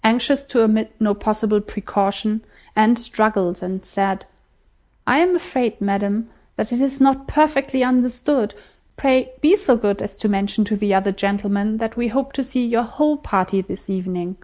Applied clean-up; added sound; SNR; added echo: none; none; none; none.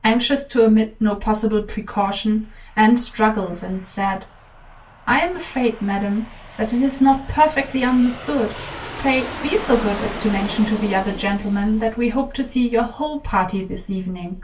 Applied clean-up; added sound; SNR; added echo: none; Aircraft; 16 dB; reverberation time 0.2 s.